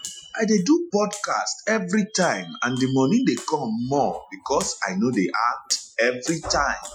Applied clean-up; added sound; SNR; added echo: classical method Wiener filter.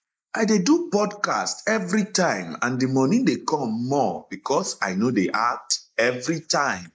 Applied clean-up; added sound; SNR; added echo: neural mask model Resemble Enhance denoiser.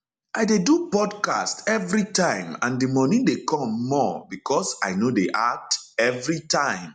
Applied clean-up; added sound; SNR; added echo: none; none; none; none.